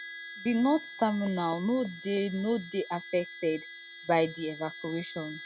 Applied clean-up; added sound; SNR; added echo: none; Harmonica; 11 dB; none.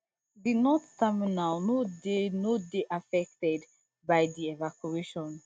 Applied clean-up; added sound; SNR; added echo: none; none; none; none.